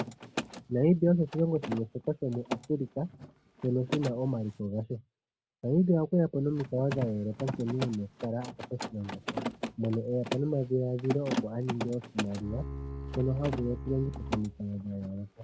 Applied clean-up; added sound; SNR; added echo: none; Mechanisms + Bowed string instrument; 9 dB; none.